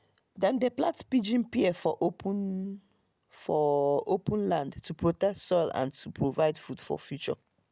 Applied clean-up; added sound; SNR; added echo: none; none; none; none.